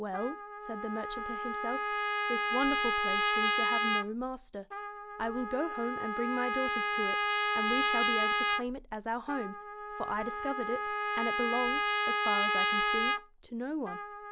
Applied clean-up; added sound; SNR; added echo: none; Trumpet; -5 dB; none.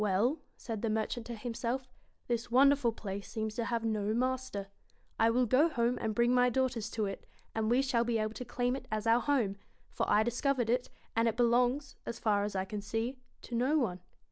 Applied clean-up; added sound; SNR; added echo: none; none; none; none.